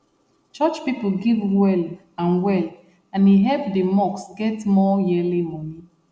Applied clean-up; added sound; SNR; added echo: none; none; none; none.